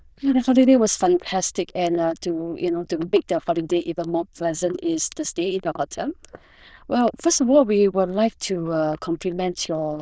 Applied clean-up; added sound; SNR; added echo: neural diffusion model UNIVERSE++.